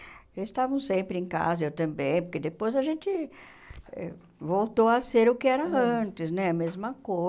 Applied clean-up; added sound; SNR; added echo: none; none; none; none.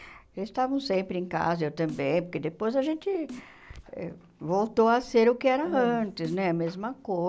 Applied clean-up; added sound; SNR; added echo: none; Snare drum; 19 dB; none.